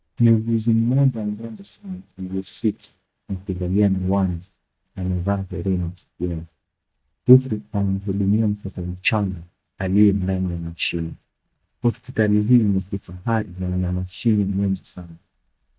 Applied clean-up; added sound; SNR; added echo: neural mask model DeepFilterNet 3.